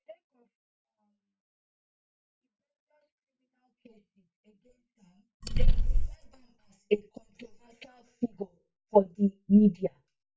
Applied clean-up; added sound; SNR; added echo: neural mask model DeepFilterNet 3.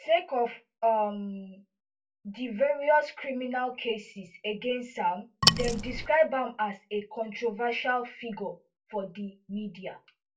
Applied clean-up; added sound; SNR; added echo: none; Wood; -5 dB; reverberation time 0.2 s.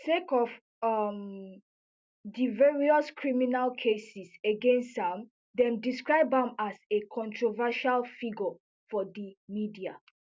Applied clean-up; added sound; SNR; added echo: none; none; none; none.